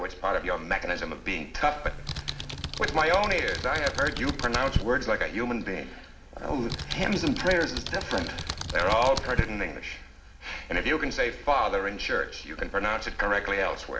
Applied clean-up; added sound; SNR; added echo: none; Computer keyboard; 5 dB; reverberation time 1.6 s.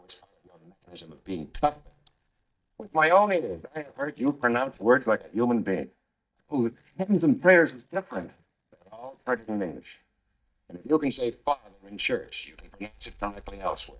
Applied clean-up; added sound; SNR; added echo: neural mask model DeepFilterNet 3.